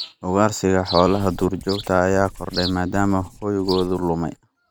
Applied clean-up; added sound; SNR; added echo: none; Writing; 19 dB; none.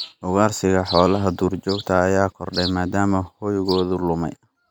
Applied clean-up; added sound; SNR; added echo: none; none; none; none.